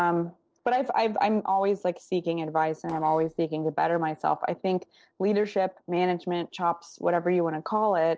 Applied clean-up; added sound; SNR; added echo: neural separator model SepFormer DNS4.